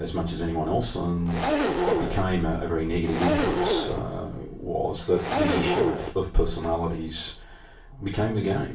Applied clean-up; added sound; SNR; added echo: none; Zipper (clothing); -1 dB; reverberation time 0.3 s.